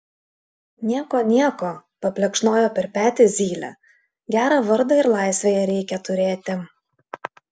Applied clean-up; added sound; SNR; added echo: none; none; none; none.